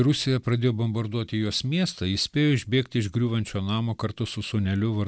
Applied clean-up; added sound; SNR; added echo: none; none; none; none.